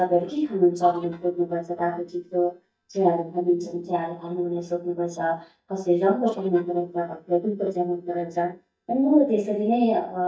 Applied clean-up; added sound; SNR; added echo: neural mask model DeepFilterNet 3.